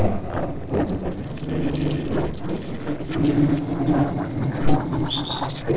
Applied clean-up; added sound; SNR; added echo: neural separator model SepFormer DNS4.